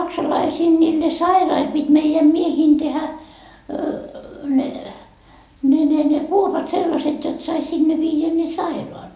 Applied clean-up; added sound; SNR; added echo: none; none; none; none.